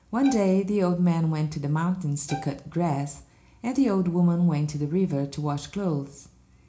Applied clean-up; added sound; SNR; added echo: none; Bowed string instrument; 13 dB; reverberation time 0.4 s.